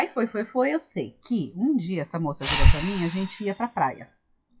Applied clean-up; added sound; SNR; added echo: classical method WPE with log-MMSE.